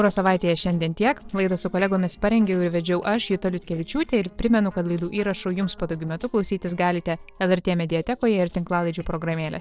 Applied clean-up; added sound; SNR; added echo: neural separator model SepFormer DNS4.